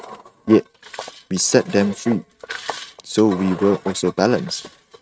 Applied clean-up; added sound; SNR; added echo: neural mask model RNNoise.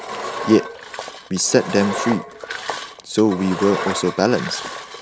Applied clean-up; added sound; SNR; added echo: none; Engine; 8 dB; none.